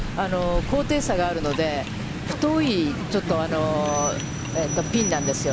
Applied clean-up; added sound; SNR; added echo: none; Rain; 7 dB; none.